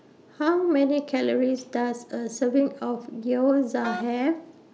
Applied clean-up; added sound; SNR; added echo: none; Wind instrument, woodwind instrument; 11 dB; none.